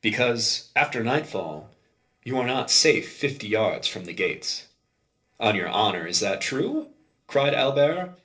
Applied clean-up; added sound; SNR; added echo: neural separator model SepFormer DNS4.